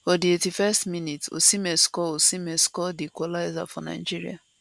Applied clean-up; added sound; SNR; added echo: none; none; none; none.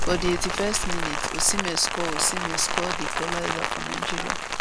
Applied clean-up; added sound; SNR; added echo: none; Rain; -1 dB; none.